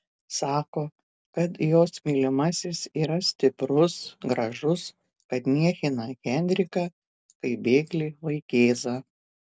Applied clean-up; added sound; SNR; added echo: none; none; none; none.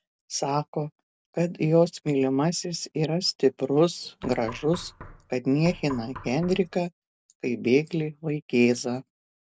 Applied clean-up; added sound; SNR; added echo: none; Knock; 17 dB; none.